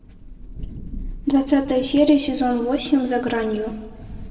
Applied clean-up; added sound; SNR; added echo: none; Thunder; 14 dB; reverberation time 1.4 s.